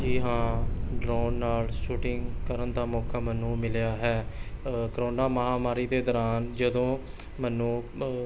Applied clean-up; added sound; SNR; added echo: none; Thunder; 3 dB; none.